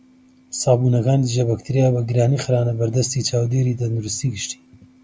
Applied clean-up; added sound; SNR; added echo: none; none; none; none.